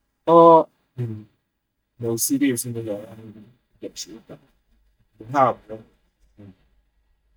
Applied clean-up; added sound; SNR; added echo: neural mask model DeepFilterNet 3.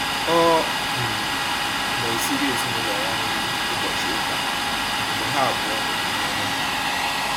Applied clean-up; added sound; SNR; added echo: none; Domestic sounds, home sounds; -5 dB; none.